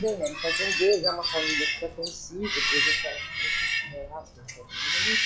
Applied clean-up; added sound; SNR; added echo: classical method log-MMSE.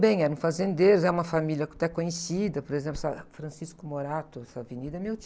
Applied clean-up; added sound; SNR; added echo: none; none; none; none.